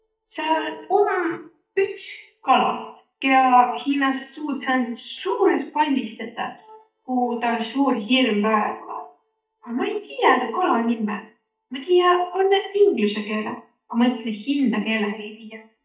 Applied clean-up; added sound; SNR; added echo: neural mask model DeepFilterNet 3.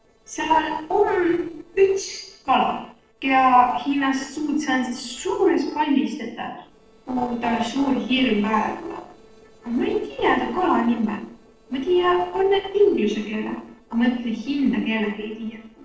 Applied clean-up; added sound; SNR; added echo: neural separator model SepFormer DNS4.